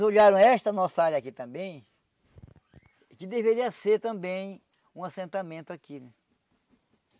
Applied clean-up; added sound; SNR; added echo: none; none; none; none.